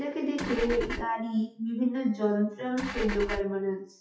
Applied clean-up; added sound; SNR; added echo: classical method WPE with log-MMSE.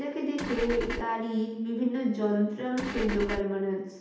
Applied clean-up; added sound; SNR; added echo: none; Engine / Car; 5 dB; reverberation time 0.8 s.